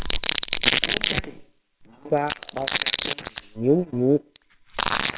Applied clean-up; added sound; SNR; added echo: neural separator model SepFormer WHAMR!.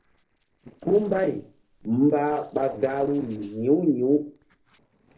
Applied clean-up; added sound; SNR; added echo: neural separator model SepFormer DNS4.